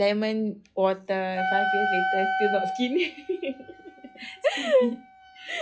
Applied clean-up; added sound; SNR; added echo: classical method log-MMSE.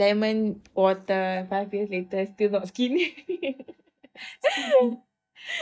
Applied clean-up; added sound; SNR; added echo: neural mask model DeepFilterNet 3.